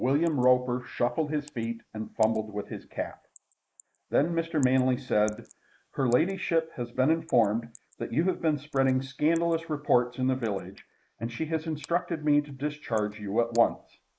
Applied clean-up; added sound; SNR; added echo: neural mask model Resemble Enhance denoiser.